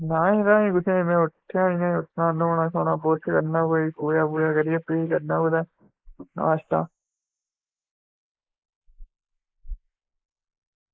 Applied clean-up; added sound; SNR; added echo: neural mask model Resemble Enhance denoiser.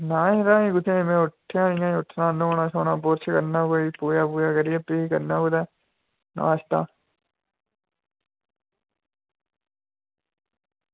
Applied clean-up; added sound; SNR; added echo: none; none; none; none.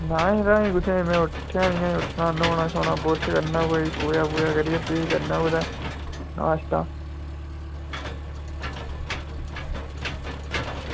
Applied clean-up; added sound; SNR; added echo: none; Engine / Mechanisms; 5 dB; none.